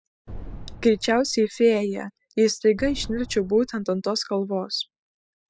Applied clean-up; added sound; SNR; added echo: classical method spectral subtraction.